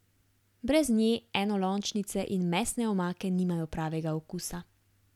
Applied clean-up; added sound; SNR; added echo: none; none; none; none.